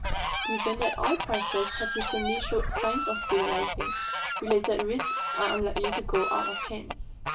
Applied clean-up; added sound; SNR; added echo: none; Fowl; 0 dB; reverberation time 0.2 s.